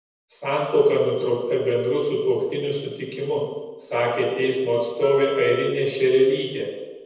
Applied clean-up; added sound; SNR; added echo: neural separator model SepFormer DNS4.